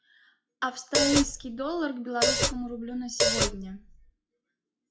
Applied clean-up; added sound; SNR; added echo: classical method WPE with log-MMSE.